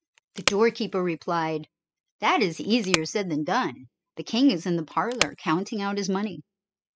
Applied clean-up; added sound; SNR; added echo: classical method spectral subtraction.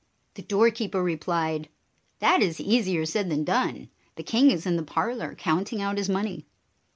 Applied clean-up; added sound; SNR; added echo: none; none; none; none.